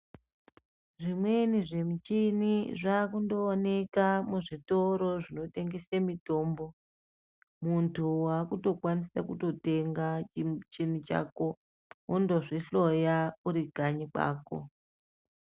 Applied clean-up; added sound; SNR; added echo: none; none; none; none.